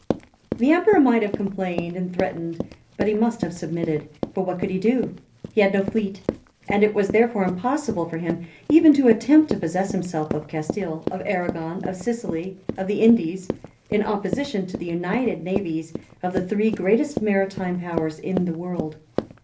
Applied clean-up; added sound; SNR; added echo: none; Run; 10 dB; reverberation time 0.3 s.